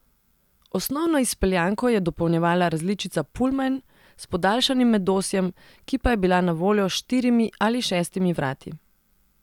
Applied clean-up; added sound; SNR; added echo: none; none; none; none.